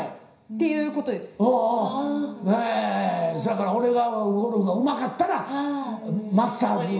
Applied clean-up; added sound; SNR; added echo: none; none; none; reverberation time 0.5 s.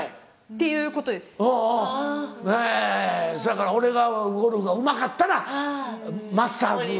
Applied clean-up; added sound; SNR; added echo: none; none; none; none.